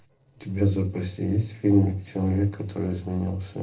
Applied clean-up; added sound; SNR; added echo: neural separator model SepFormer DNS4.